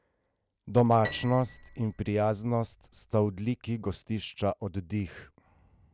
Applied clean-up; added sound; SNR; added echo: none; Piano; 17 dB; none.